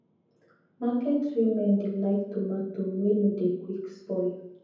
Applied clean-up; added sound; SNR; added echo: none; none; none; reverberation time 0.9 s.